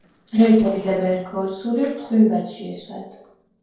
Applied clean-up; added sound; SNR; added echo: neural separator model SepFormer DNS4.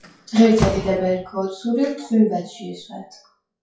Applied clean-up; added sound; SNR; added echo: classical method WPE with log-MMSE.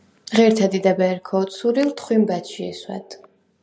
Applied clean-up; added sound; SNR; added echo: none; none; none; none.